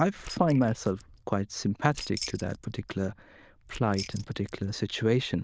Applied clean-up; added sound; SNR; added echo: neural diffusion model UNIVERSE++.